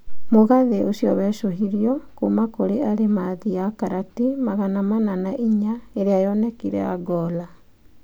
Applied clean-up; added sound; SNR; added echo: none; none; none; none.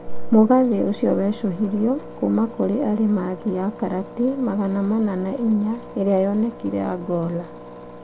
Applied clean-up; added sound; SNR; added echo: none; Engine; 17 dB; none.